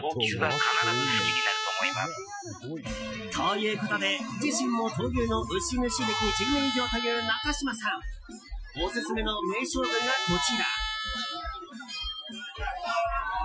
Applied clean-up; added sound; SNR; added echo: classical method Wiener filter.